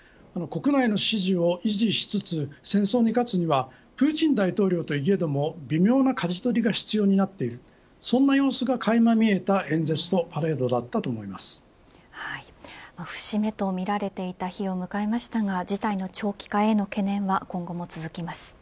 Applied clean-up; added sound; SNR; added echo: none; none; none; none.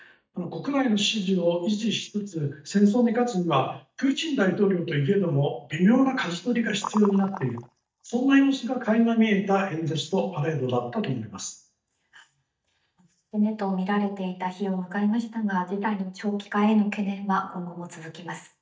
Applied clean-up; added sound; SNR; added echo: neural mask model DeepFilterNet 3.